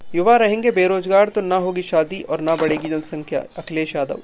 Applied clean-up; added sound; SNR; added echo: none; Shatter; 17 dB; none.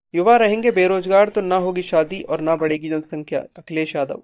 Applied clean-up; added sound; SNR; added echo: neural mask model DeepFilterNet 3.